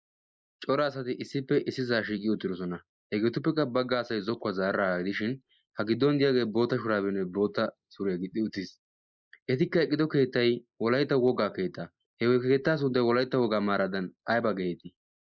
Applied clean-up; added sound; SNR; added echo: neural mask model Resemble Enhance denoiser.